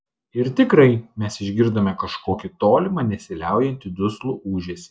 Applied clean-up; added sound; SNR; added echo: none; none; none; none.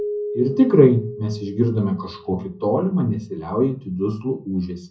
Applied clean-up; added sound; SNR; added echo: none; Keyboard (musical); 13 dB; reverberation time 0.4 s.